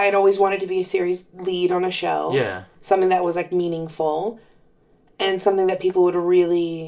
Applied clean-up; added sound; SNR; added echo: none; none; none; reverberation time 0.2 s.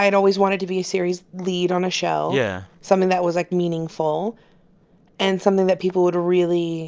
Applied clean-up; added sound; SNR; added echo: none; none; none; none.